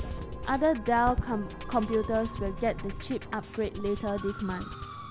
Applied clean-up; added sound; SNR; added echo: none; Musical instrument; 7 dB; none.